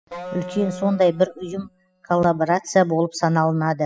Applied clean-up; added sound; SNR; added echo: classical method spectral subtraction.